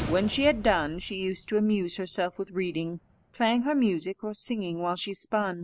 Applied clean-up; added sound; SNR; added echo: none; Gunshot, gunfire; 16 dB; none.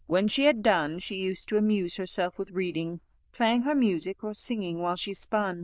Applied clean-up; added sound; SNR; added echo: neural diffusion model UNIVERSE++.